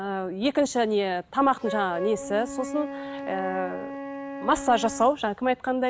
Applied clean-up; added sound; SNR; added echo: none; Wind instrument, woodwind instrument; 11 dB; none.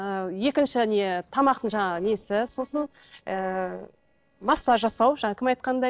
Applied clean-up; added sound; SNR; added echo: neural separator model SepFormer DNS4.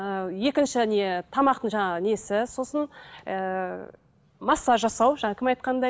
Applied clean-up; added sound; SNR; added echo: none; none; none; none.